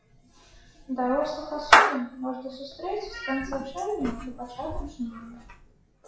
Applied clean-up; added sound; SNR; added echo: classical method WPE with log-MMSE.